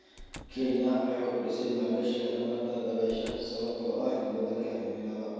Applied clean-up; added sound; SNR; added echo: none; Squeak / Slam / Wood; 19 dB; reverberation time 2.1 s.